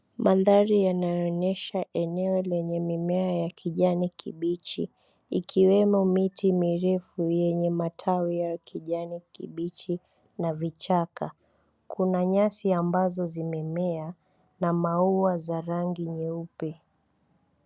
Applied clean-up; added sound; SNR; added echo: none; none; none; none.